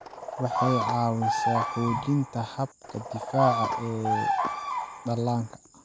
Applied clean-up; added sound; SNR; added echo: none; Bird vocalization, bird call, bird song; 1 dB; none.